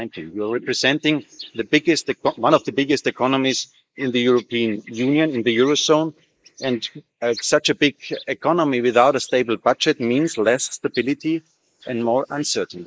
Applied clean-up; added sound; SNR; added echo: neural mask model Resemble Enhance denoiser.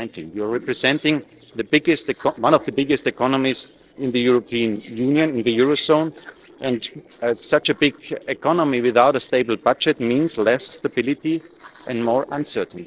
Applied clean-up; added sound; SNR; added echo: neural separator model SepFormer DNS4.